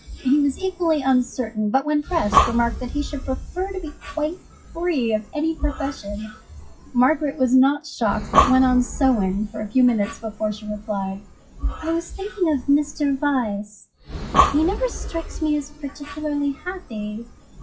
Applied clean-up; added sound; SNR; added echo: classical method WPE with log-MMSE.